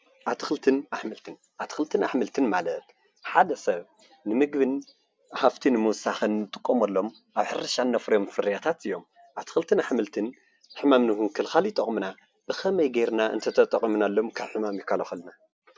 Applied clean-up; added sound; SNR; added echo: none; none; none; none.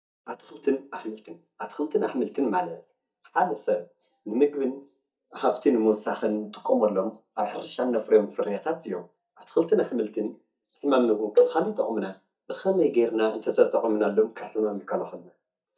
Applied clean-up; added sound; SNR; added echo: neural mask model DeepFilterNet 3.